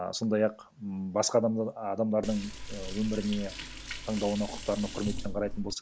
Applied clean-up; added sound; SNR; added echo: none; Liquid; 7 dB; none.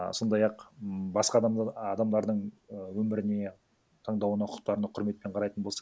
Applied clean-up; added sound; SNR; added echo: none; none; none; none.